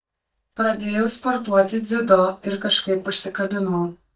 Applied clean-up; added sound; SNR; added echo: neural mask model DeepFilterNet 3.